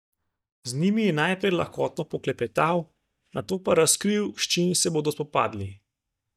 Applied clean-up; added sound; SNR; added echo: neural mask model DeepFilterNet 3.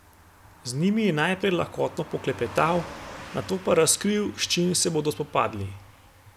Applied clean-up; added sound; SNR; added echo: none; Car passing by / Truck; 19 dB; none.